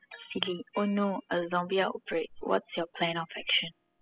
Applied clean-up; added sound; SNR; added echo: classical method spectral subtraction.